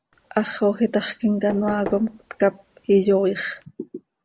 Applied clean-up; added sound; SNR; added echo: none; Knock / Wood; 17 dB; none.